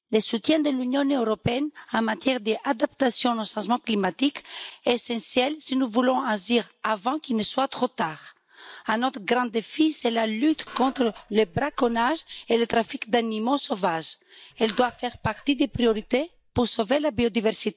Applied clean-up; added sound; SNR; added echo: neural mask model DeepFilterNet 3.